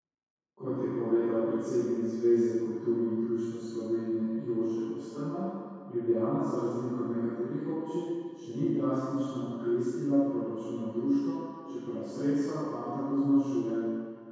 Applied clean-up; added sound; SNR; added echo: none; none; none; reverberation time 2.0 s.